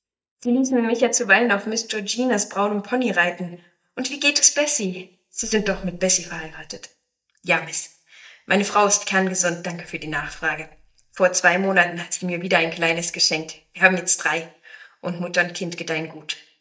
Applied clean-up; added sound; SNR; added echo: neural mask model DeepFilterNet 3.